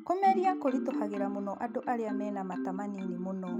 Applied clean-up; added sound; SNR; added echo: none; Marimba, xylophone; 5 dB; none.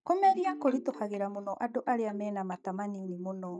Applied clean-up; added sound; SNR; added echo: neural mask model DeepFilterNet 3.